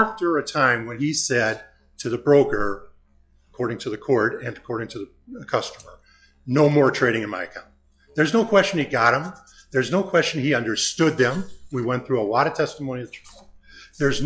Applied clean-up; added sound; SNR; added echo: classical method log-MMSE.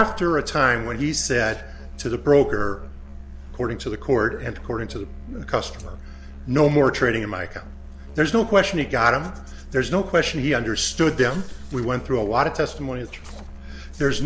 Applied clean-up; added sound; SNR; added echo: none; Musical instrument; 16 dB; none.